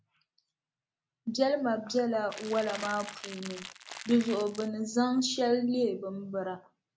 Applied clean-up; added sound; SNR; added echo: none; Crackle; 13 dB; none.